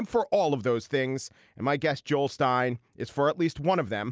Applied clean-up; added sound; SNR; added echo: none; none; none; none.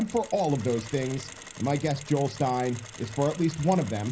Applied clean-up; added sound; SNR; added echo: none; Mechanisms; 16 dB; reverberation time 0.4 s.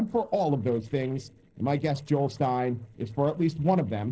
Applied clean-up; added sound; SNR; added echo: neural separator model SepFormer DNS4.